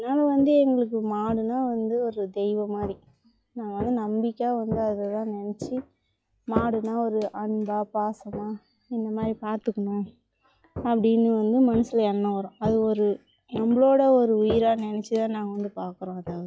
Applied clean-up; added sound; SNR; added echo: classical method log-MMSE.